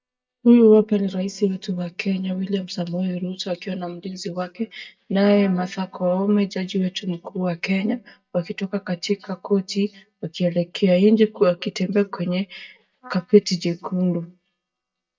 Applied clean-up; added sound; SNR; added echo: neural mask model DeepFilterNet 3.